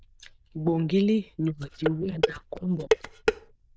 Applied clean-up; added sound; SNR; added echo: neural diffusion model UNIVERSE++.